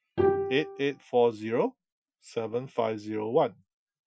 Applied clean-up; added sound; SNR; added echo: classical method Wiener filter.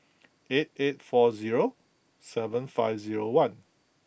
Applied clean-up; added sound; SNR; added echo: none; none; none; none.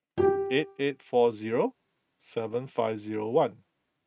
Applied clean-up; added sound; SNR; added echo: neural mask model RNNoise.